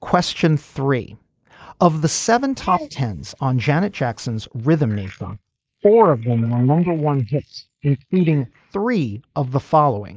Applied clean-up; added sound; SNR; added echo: neural mask model Resemble Enhance denoiser.